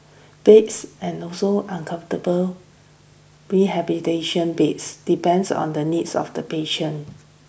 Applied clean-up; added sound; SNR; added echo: none; none; none; none.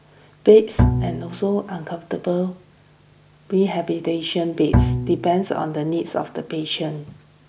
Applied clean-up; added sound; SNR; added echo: none; Bowed string instrument; 0 dB; none.